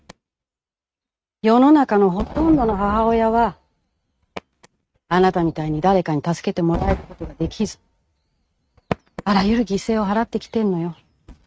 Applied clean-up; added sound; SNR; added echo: neural mask model RNNoise.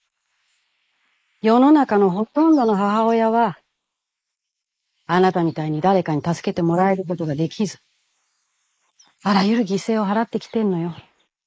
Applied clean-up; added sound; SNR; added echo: neural mask model Resemble Enhance denoiser.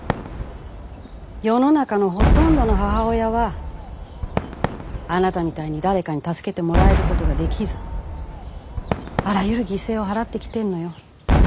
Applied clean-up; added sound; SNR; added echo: none; Cheering / Fireworks; 0 dB; none.